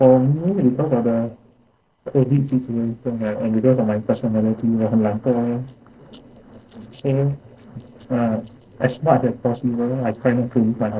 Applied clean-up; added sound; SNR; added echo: neural separator model SepFormer DNS4.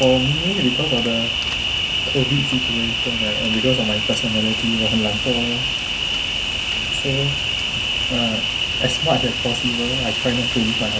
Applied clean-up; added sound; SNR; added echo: none; Cricket; -1 dB; reverberation time 0.3 s.